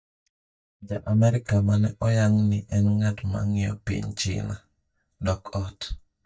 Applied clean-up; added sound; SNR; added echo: neural mask model DeepFilterNet 3.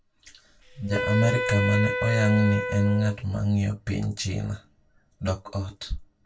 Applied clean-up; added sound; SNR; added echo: none; Wind instrument, woodwind instrument; 4 dB; reverberation time 0.1 s.